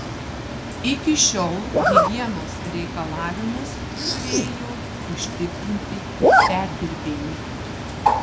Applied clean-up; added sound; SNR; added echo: none; Bird + Zipper (clothing); -4 dB; none.